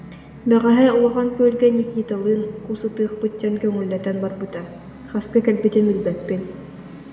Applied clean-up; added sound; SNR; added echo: none; Musical instrument; 18 dB; reverberation time 1.8 s.